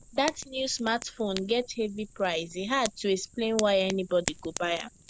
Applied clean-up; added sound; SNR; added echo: none; Fire; 13 dB; none.